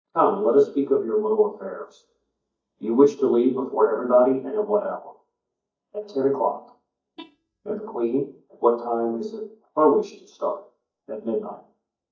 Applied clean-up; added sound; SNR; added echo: neural mask model DeepFilterNet 3.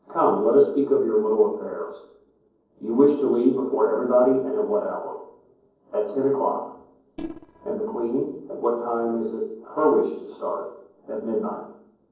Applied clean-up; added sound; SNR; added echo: neural separator model SepFormer DNS4.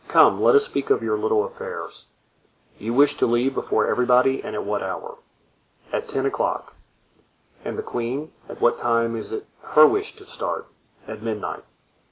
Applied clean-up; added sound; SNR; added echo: none; none; none; none.